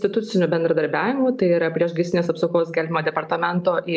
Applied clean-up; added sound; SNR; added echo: none; none; none; none.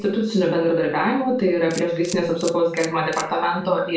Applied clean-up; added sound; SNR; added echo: none; Camera; 18 dB; reverberation time 0.3 s.